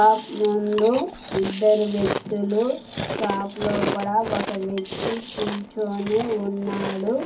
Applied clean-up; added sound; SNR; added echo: none; Chewing, mastication; 6 dB; reverberation time 0.3 s.